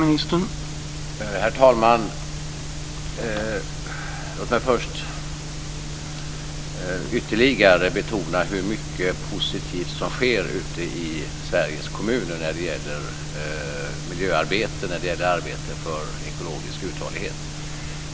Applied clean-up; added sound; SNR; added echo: none; none; none; none.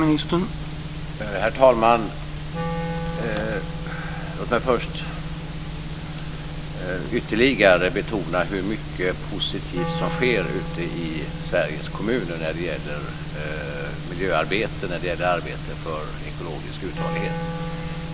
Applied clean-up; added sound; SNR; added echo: none; Wind instrument, woodwind instrument; 10 dB; none.